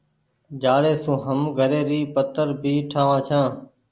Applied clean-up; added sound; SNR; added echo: none; none; none; none.